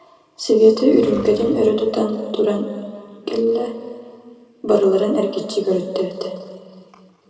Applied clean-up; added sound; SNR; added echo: none; Drawer open or close; 19 dB; reverberation time 2.1 s.